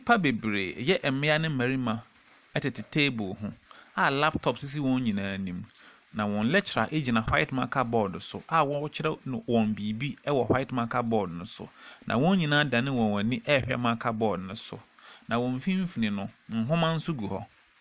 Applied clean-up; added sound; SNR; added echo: none; none; none; none.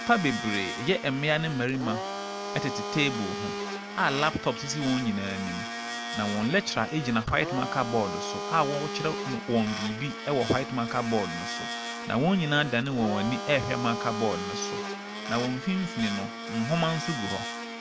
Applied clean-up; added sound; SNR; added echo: none; Domestic sounds, home sounds; 6 dB; none.